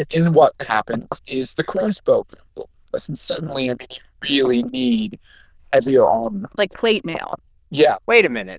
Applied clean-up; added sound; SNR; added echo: neural diffusion model UNIVERSE++.